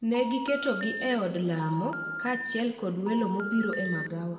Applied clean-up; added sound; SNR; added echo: none; Telephone; 7 dB; reverberation time 1.8 s.